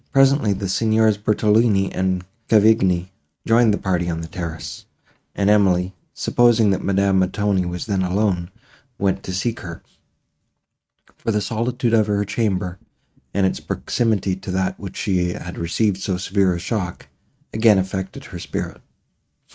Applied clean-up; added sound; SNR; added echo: neural mask model RNNoise.